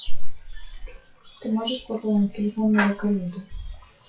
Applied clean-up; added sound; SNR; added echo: classical method WPE with log-MMSE.